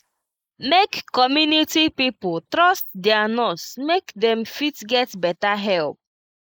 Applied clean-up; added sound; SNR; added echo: neural mask model Resemble Enhance denoiser.